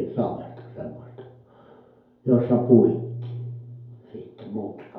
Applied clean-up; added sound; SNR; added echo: none; none; none; reverberation time 2.2 s.